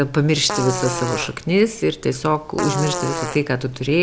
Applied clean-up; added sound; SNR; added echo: none; Fart; 8 dB; none.